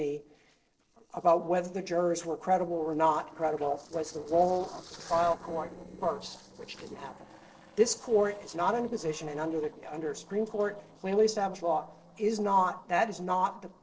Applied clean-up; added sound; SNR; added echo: neural separator model SepFormer DNS4.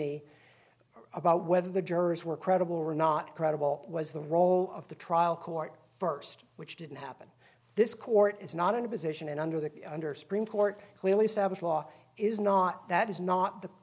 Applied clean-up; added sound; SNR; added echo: none; none; none; none.